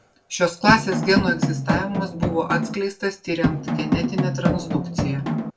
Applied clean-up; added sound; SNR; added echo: none; Drum; -1 dB; reverberation time 0.2 s.